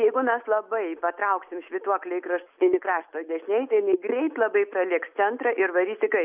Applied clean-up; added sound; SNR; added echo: none; none; none; none.